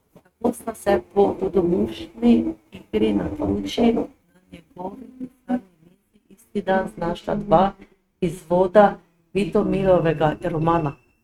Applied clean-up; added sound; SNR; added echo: neural mask model RNNoise.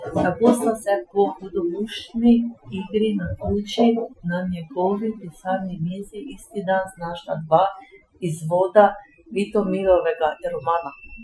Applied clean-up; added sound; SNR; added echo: classical method Wiener filter.